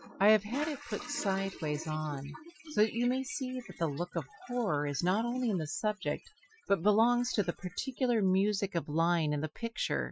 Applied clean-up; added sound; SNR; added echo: classical method Wiener filter.